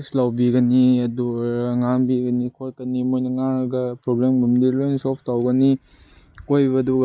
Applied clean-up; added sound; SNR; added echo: neural mask model Resemble Enhance denoiser.